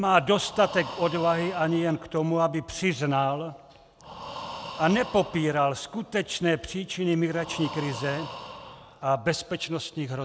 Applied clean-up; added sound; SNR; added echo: none; Breathing; 15 dB; none.